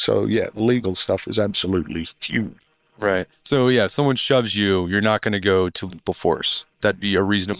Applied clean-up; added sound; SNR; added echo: neural separator model SepFormer WHAM!.